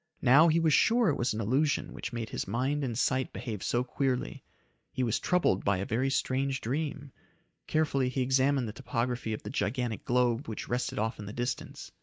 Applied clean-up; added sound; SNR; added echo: none; none; none; none.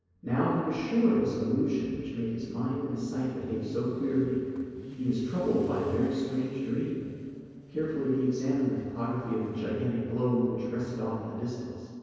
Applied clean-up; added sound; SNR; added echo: neural separator model SepFormer DNS4.